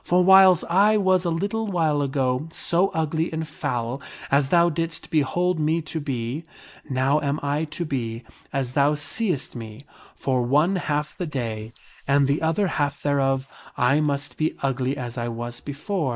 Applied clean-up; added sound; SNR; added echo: neural mask model Resemble Enhance denoiser.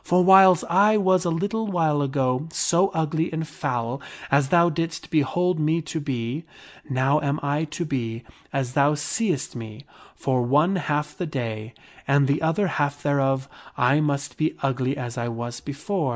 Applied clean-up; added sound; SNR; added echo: none; none; none; none.